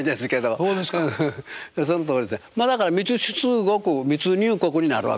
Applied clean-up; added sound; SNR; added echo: none; none; none; none.